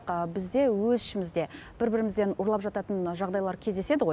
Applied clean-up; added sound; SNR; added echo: none; none; none; none.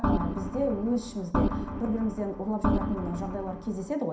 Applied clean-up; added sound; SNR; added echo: none; Organ; -1 dB; reverberation time 0.5 s.